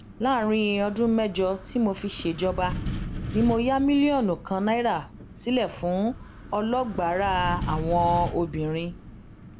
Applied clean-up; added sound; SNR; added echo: none; Wind; 10 dB; none.